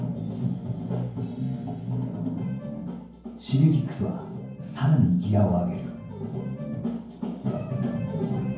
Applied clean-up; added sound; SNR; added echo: none; none; none; reverberation time 0.9 s.